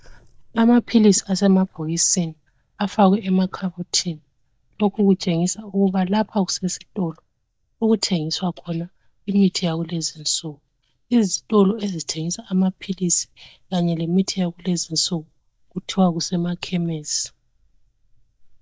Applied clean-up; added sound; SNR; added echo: neural mask model DeepFilterNet 3.